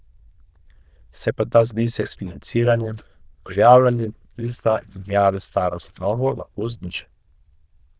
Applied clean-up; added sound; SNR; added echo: neural diffusion model UNIVERSE++.